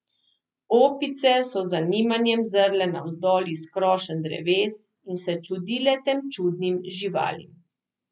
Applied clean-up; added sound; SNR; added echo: none; none; none; none.